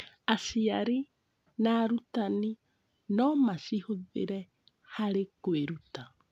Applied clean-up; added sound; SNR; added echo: none; none; none; none.